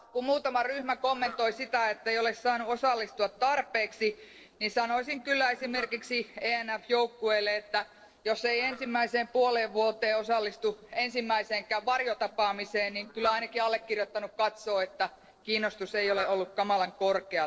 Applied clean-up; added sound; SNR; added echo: neural separator model SepFormer DNS4.